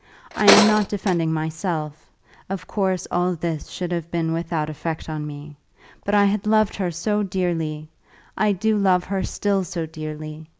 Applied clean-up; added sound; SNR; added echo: none; Tools; 0 dB; none.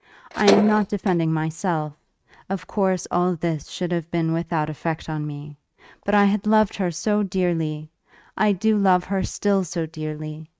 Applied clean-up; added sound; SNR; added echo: neural mask model RNNoise.